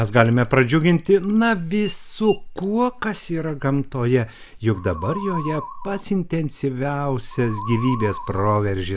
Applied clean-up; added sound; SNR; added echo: none; Musical instrument; 11 dB; none.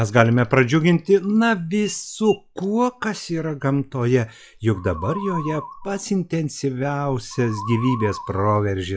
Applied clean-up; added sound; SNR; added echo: classical method log-MMSE.